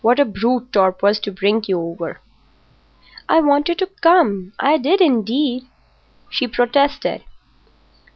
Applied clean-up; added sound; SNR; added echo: none; none; none; none.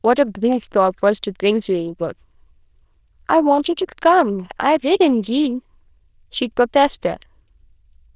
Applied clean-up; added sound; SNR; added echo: neural diffusion model UNIVERSE++.